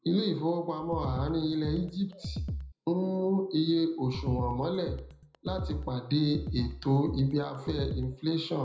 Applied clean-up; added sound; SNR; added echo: none; Drum kit; 7 dB; reverberation time 0.4 s.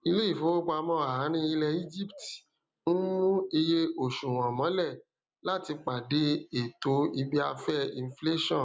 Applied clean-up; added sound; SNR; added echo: none; none; none; none.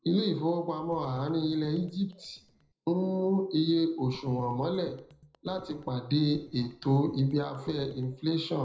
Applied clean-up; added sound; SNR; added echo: neural separator model SepFormer DNS4.